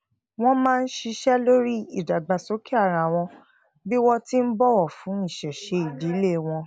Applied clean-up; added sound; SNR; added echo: none; none; none; none.